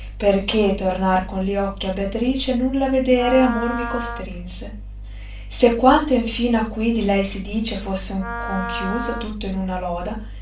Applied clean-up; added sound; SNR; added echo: none; Wind instrument, woodwind instrument; 10 dB; reverberation time 0.3 s.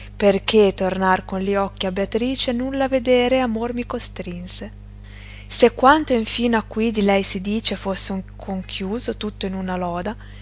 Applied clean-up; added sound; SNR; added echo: none; none; none; none.